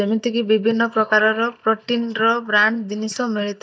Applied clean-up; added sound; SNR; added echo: neural mask model DeepFilterNet 3.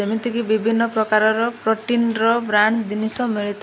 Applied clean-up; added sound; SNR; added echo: none; none; none; none.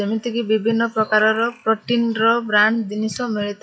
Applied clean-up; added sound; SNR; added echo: classical method WPE with log-MMSE.